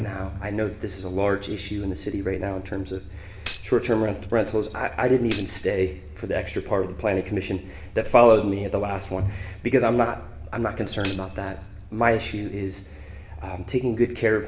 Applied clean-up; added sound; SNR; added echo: none; Tambourine; 17 dB; reverberation time 0.8 s.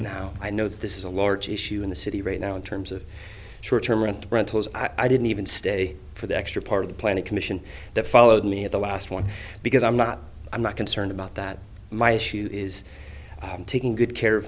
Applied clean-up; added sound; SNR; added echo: none; none; none; none.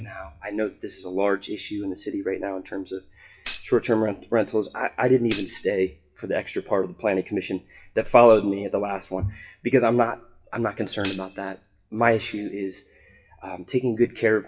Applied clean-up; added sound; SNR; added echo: classical method WPE with log-MMSE.